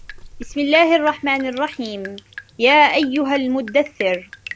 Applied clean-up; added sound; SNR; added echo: none; Drip; 18 dB; none.